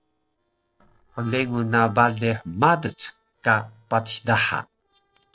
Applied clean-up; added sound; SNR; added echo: neural separator model SepFormer DNS4.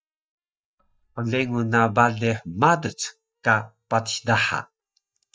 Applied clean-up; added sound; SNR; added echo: neural mask model DeepFilterNet 3.